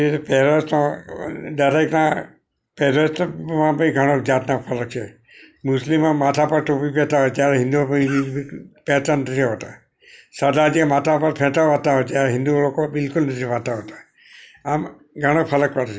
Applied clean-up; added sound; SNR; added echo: neural mask model Resemble Enhance denoiser.